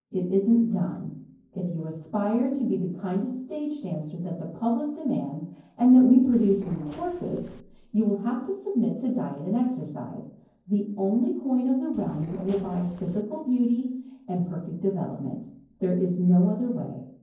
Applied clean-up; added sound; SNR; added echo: neural separator model SepFormer DNS4.